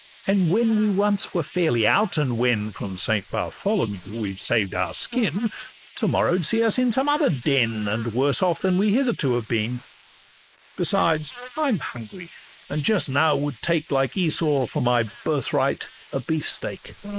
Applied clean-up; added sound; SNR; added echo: neural mask model Resemble Enhance denoiser.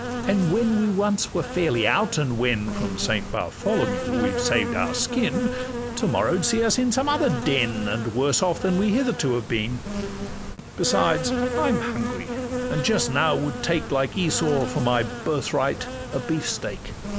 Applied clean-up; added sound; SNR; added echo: none; Insect; 6 dB; none.